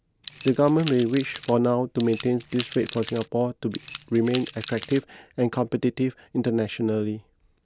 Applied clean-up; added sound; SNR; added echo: none; Rattle / Keys jangling; 15 dB; none.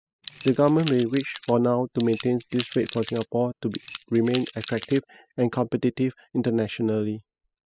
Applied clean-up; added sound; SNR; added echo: classical method spectral subtraction.